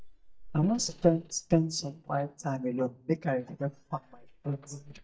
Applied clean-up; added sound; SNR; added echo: neural mask model DeepFilterNet 3.